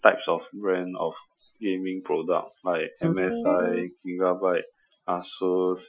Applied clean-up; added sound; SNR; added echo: classical method Wiener filter.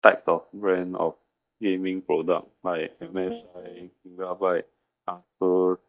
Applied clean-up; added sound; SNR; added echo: neural mask model DeepFilterNet 3.